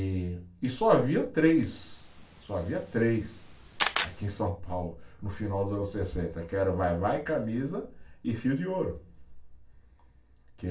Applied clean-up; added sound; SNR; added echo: none; Camera; 8 dB; reverberation time 0.2 s.